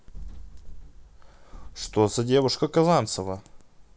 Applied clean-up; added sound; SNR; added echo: none; none; none; none.